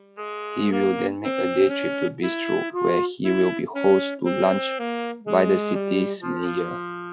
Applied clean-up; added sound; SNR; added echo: classical method log-MMSE.